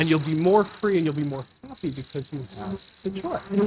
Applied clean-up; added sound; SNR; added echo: neural mask model RNNoise.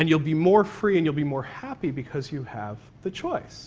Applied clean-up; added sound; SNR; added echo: none; none; none; none.